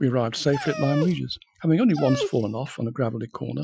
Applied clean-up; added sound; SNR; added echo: classical method Wiener filter.